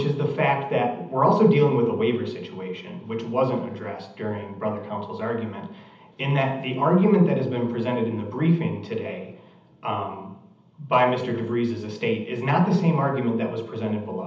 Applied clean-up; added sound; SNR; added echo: none; none; none; reverberation time 0.8 s.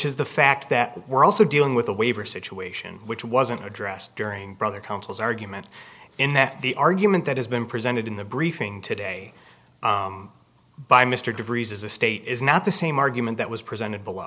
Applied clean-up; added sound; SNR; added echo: none; none; none; none.